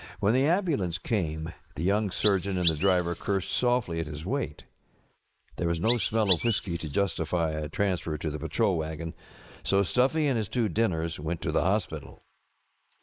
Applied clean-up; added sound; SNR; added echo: neural mask model Resemble Enhance denoiser.